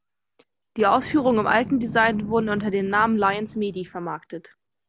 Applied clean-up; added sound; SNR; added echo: none; Boom; 15 dB; none.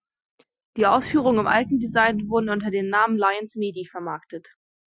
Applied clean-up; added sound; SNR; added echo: classical method Wiener filter.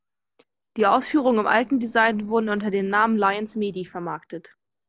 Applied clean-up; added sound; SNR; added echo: neural separator model SepFormer DNS4.